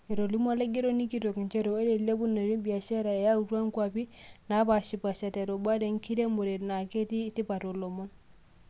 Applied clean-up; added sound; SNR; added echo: none; none; none; none.